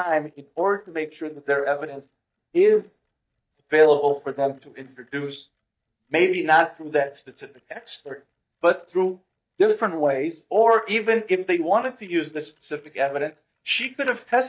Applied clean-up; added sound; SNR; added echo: neural mask model DeepFilterNet 3.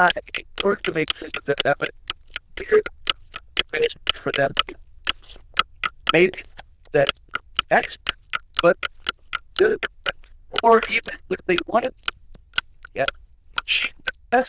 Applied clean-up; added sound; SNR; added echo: neural diffusion model UNIVERSE++.